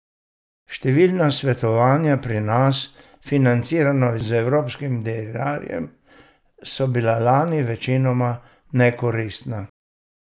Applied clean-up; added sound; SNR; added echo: none; none; none; none.